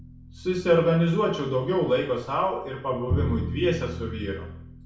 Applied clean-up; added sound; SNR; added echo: none; Bowed string instrument; 8 dB; reverberation time 0.6 s.